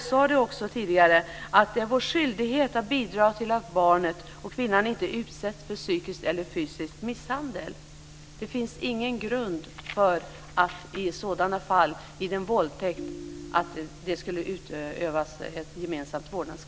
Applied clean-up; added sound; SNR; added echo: none; Ringtone; 14 dB; none.